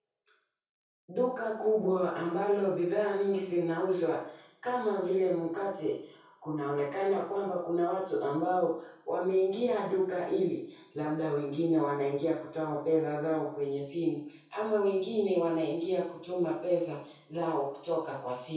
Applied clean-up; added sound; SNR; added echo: none; none; none; reverberation time 0.6 s.